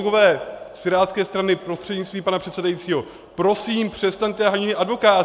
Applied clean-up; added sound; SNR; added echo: none; none; none; none.